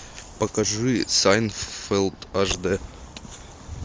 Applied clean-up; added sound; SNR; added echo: none; none; none; none.